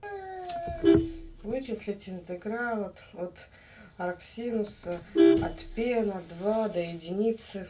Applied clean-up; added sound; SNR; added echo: none; Vehicle horn, car horn, honking; -2 dB; reverberation time 0.2 s.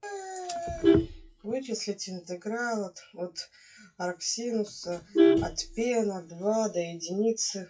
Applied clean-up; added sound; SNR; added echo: classical method WPE with log-MMSE.